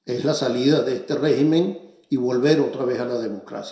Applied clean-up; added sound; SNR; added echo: none; none; none; reverberation time 0.7 s.